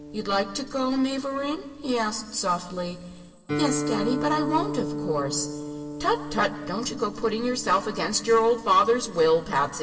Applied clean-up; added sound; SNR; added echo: none; Guitar; 8 dB; reverberation time 2.0 s.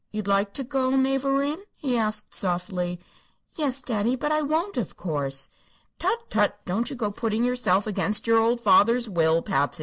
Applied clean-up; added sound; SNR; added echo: none; none; none; none.